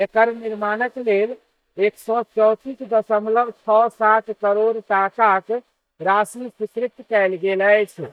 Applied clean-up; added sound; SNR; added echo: neural mask model DeepFilterNet 3.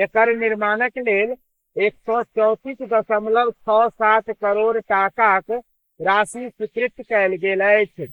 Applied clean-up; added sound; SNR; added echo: neural mask model Resemble Enhance denoiser.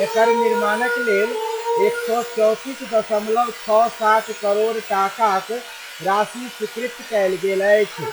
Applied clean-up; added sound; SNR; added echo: classical method log-MMSE.